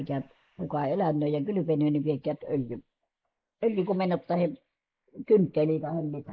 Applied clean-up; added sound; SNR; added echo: neural mask model Resemble Enhance denoiser.